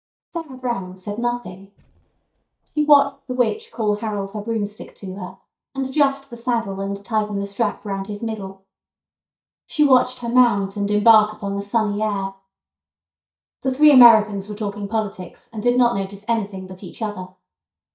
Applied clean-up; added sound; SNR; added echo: neural mask model DeepFilterNet 3.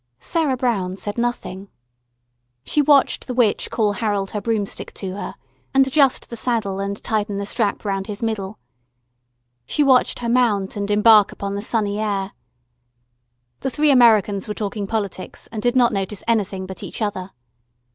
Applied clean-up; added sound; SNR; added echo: none; none; none; none.